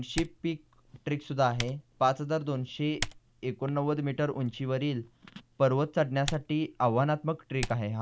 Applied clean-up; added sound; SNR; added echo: none; Typing; 13 dB; none.